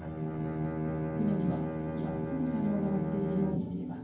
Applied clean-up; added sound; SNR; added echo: none; Bowed string instrument; 1 dB; reverberation time 0.9 s.